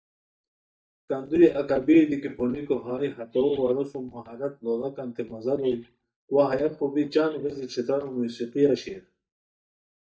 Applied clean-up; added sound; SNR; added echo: neural mask model DeepFilterNet 3.